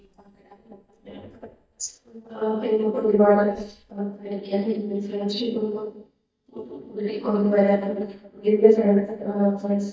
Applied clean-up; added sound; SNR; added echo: neural mask model DeepFilterNet 3.